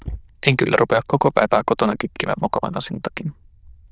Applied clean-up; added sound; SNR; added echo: neural diffusion model UNIVERSE++.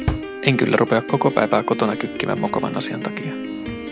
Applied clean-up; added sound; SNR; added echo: none; Drawer open or close + Piano; 6 dB; none.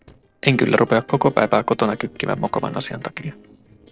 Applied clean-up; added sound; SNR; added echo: neural separator model SepFormer DNS4.